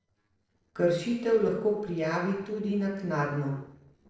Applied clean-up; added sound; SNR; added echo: neural separator model SepFormer DNS4.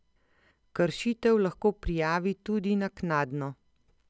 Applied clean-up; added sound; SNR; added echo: none; none; none; none.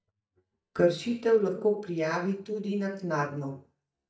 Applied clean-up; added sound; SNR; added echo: neural mask model DeepFilterNet 3.